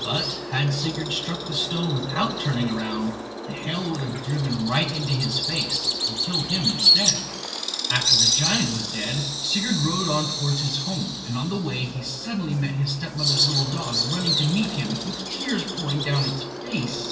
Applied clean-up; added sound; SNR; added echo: none; Bird vocalization, bird call, bird song; 0 dB; reverberation time 0.9 s.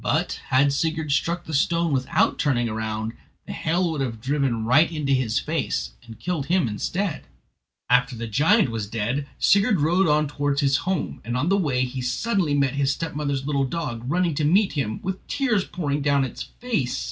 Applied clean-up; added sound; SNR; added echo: none; none; none; none.